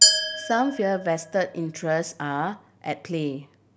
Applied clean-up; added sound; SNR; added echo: none; Glass; -1 dB; none.